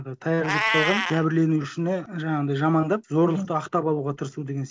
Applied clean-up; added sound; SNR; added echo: none; Meow; 8 dB; none.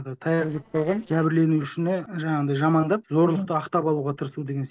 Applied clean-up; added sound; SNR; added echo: neural separator model SepFormer DNS4.